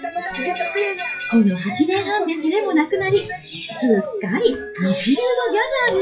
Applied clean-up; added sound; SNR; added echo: classical method WPE with log-MMSE.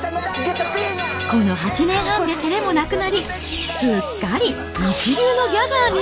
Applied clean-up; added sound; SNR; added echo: none; none; none; none.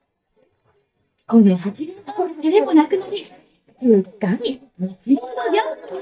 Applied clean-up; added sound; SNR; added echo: neural mask model DeepFilterNet 3.